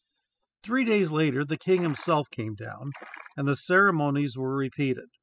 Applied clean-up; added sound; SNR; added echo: classical method spectral subtraction.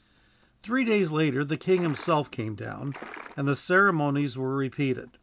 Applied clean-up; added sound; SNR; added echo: none; Liquid; 16 dB; none.